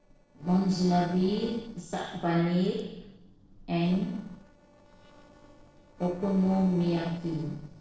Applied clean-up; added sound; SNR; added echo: neural separator model SepFormer DNS4.